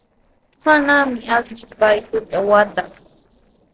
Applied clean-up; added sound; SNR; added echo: neural separator model SepFormer DNS4.